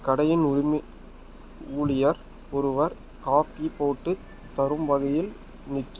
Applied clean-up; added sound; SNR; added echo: none; Motor vehicle (road) / Engine; 19 dB; none.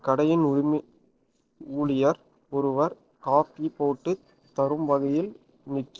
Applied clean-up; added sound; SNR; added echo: neural separator model SepFormer DNS4.